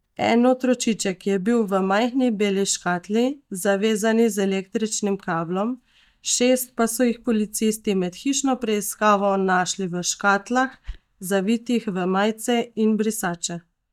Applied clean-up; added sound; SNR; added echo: neural mask model DeepFilterNet 3.